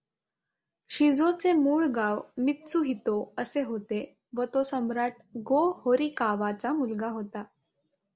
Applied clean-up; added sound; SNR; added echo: none; none; none; none.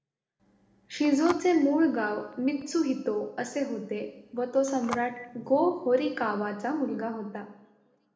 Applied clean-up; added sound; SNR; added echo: none; Telephone; 16 dB; reverberation time 0.9 s.